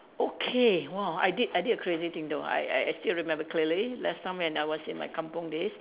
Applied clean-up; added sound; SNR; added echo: none; none; none; none.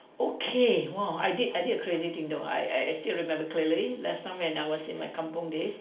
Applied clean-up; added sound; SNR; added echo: none; none; none; reverberation time 0.4 s.